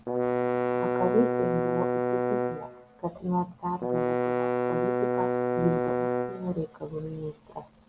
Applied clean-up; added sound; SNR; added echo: none; Bowed string instrument; -5 dB; none.